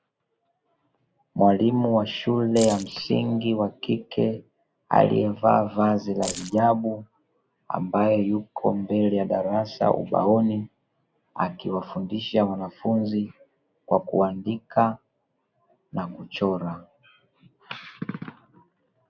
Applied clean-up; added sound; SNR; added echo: none; Keys jangling; 10 dB; none.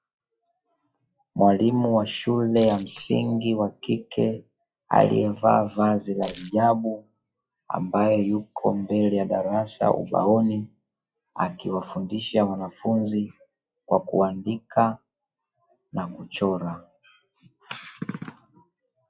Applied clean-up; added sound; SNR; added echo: classical method log-MMSE.